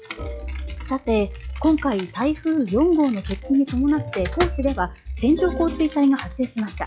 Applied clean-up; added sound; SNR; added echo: classical method log-MMSE.